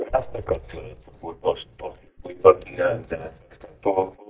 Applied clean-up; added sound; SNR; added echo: neural mask model DeepFilterNet 3.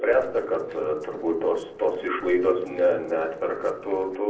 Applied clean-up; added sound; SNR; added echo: neural separator model SepFormer DNS4.